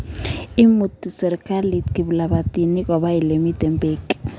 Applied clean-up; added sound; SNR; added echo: none; none; none; none.